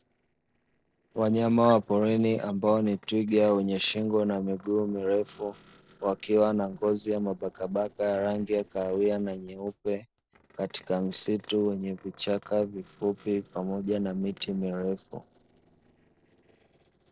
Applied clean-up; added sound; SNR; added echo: neural separator model SepFormer DNS4.